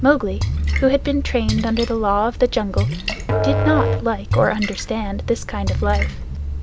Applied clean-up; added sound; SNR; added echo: none; Splash, splatter + Musical instrument; 1 dB; none.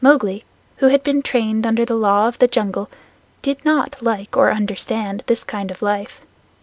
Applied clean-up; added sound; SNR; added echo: none; none; none; none.